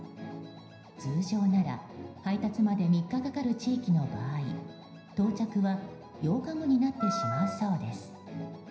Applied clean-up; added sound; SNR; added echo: none; Wind instrument, woodwind instrument; 6 dB; reverberation time 0.9 s.